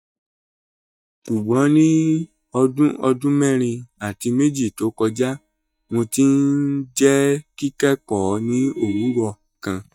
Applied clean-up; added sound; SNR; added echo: neural mask model DeepFilterNet 3.